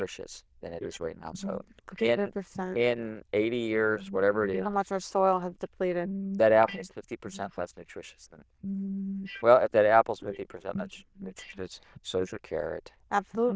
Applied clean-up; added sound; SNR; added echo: neural diffusion model UNIVERSE++.